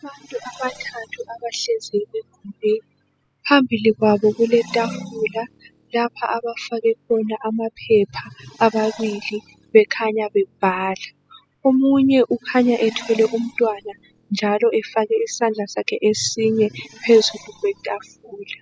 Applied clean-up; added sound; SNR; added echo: classical method spectral subtraction.